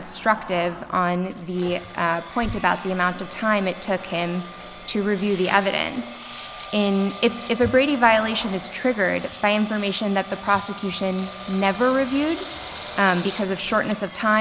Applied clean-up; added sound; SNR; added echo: none; Engine; 12 dB; none.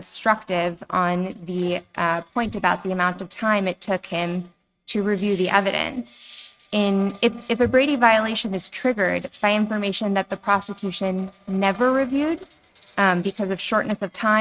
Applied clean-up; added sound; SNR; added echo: neural mask model RNNoise.